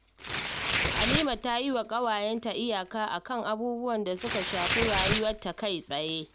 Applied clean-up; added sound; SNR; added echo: none; Tearing; 1 dB; none.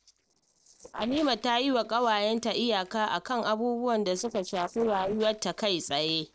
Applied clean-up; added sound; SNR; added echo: neural separator model SepFormer DNS4.